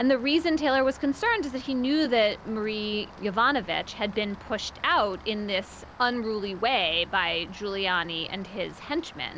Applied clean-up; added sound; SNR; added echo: none; Rain; 19 dB; none.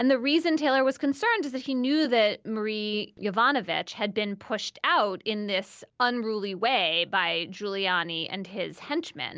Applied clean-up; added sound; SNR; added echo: none; none; none; none.